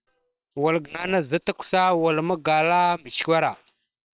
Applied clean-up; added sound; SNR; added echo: neural separator model SepFormer WHAM!.